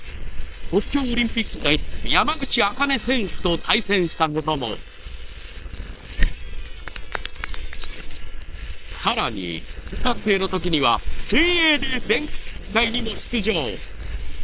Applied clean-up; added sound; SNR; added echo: neural separator model SepFormer WHAM!.